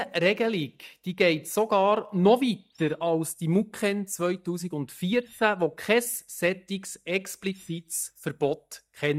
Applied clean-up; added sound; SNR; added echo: neural mask model DeepFilterNet 3.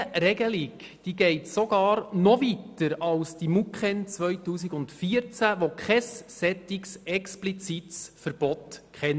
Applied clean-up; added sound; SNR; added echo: none; none; none; none.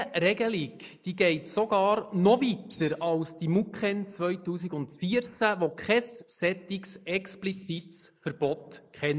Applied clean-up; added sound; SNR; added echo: neural mask model Resemble Enhance denoiser.